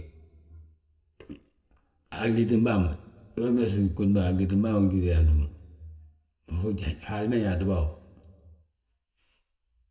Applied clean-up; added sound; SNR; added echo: none; none; none; reverberation time 1.2 s.